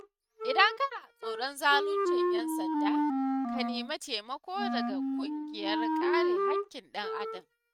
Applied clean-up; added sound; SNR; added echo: neural mask model RNNoise.